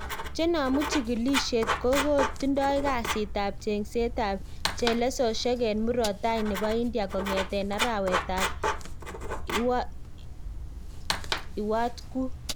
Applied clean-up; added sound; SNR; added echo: none; Writing; 4 dB; none.